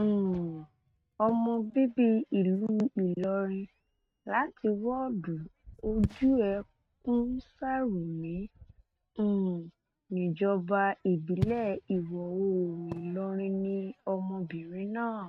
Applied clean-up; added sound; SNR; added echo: neural mask model RNNoise.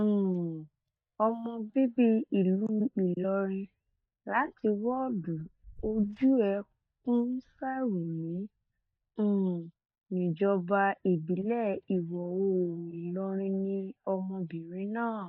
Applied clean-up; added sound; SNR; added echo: neural mask model DeepFilterNet 3.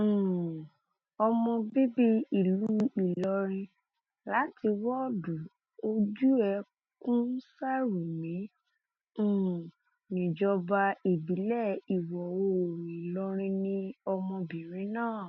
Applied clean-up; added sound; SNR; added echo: none; none; none; none.